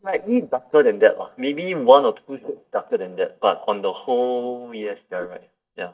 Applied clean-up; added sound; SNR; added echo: neural mask model DeepFilterNet 3.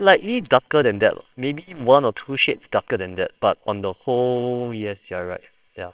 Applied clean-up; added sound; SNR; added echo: neural separator model SepFormer WHAMR!.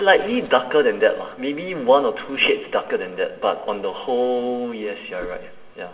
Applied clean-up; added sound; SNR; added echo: none; Whoosh, swoosh, swish; 18 dB; reverberation time 2.1 s.